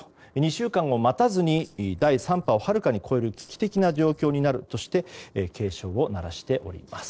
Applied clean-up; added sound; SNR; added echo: neural separator model SepFormer DNS4.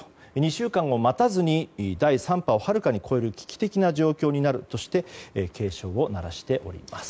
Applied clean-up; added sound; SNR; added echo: none; none; none; none.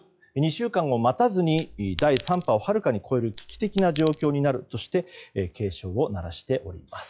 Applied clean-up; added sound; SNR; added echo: classical method log-MMSE.